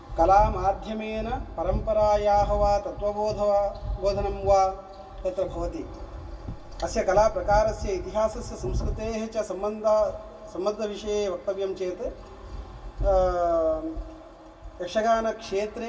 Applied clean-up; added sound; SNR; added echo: none; Car; 12 dB; reverberation time 0.2 s.